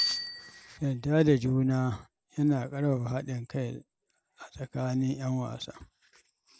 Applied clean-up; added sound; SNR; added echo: none; Bicycle bell; 13 dB; none.